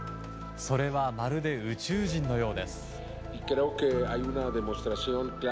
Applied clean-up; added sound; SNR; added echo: none; none; none; none.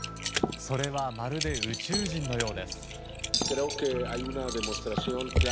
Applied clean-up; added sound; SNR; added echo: none; Cutlery, silverware + Typing; 1 dB; none.